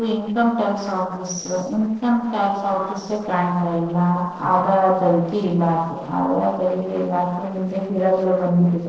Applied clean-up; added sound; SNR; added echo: neural separator model SepFormer DNS4.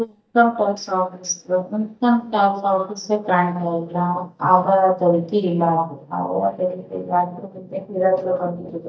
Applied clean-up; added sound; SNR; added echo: neural mask model DeepFilterNet 3.